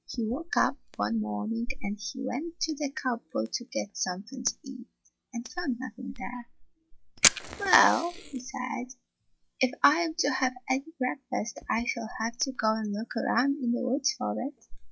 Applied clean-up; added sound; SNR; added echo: classical method log-MMSE.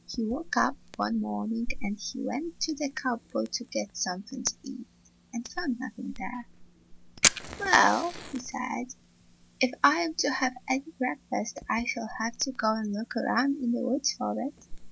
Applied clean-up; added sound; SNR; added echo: none; Fire; 10 dB; none.